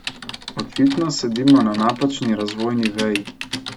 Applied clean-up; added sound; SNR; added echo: none; Typing; 12 dB; none.